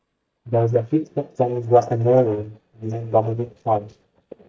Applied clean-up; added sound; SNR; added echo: neural mask model DeepFilterNet 3.